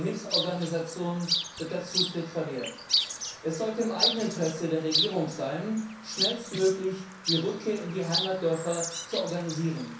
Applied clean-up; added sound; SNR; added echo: none; Chirp, tweet; 3 dB; reverberation time 0.6 s.